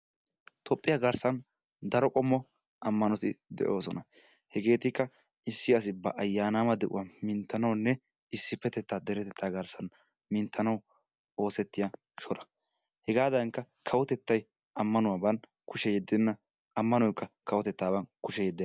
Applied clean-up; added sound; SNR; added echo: none; none; none; none.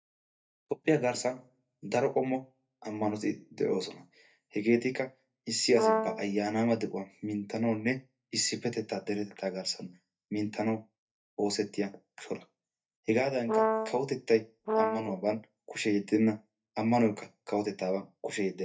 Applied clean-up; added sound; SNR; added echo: neural mask model DeepFilterNet 3.